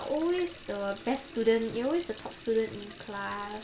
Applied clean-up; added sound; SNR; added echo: none; Water tap, faucet; 15 dB; none.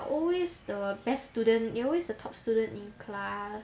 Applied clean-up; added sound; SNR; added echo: none; none; none; none.